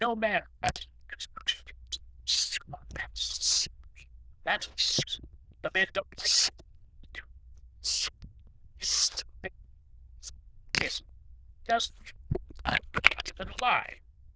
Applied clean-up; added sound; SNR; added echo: neural diffusion model UNIVERSE++.